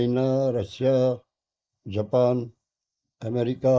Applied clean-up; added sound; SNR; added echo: neural mask model Resemble Enhance denoiser.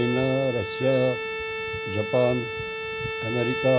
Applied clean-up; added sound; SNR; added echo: none; Bowed string instrument; 5 dB; none.